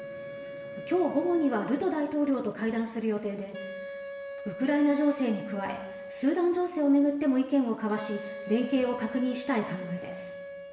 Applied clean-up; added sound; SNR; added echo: none; Wind instrument, woodwind instrument; 13 dB; reverberation time 1.3 s.